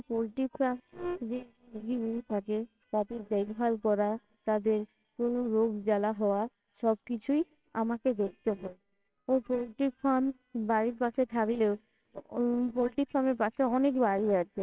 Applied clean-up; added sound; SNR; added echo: neural separator model SepFormer WHAMR!.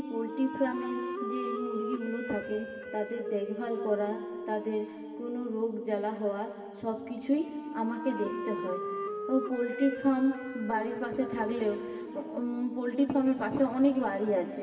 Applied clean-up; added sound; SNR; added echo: none; Wind instrument, woodwind instrument; 8 dB; reverberation time 2.4 s.